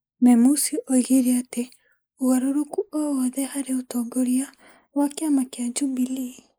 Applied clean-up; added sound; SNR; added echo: neural mask model Resemble Enhance denoiser.